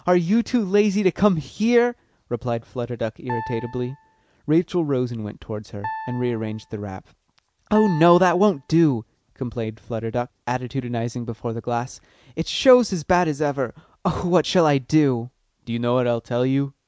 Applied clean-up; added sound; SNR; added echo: none; Piano; 13 dB; none.